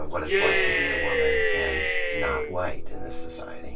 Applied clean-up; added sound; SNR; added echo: none; Cheering; -3 dB; reverberation time 0.1 s.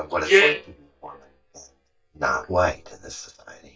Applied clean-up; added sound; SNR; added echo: neural mask model DeepFilterNet 3.